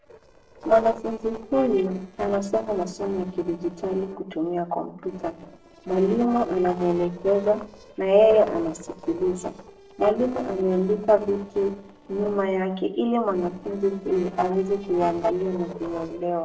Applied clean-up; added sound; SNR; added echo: neural separator model SepFormer DNS4.